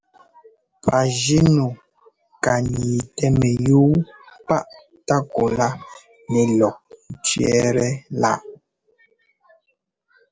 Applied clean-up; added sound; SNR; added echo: none; none; none; none.